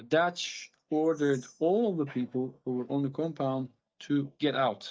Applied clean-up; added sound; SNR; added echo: neural mask model DeepFilterNet 3.